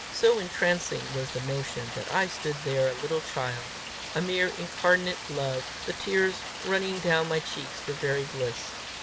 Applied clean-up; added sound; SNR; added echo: none; Rain; 9 dB; none.